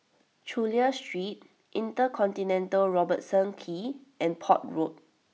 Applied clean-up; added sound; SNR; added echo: none; none; none; none.